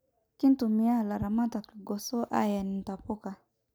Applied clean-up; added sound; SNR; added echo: none; none; none; none.